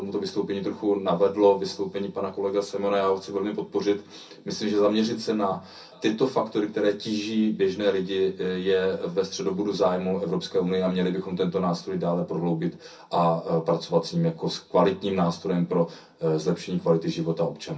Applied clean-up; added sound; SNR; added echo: none; none; none; reverberation time 0.3 s.